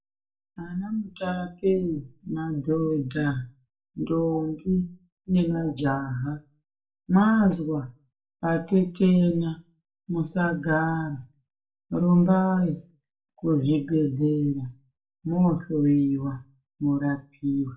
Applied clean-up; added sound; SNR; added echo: none; none; none; reverberation time 0.2 s.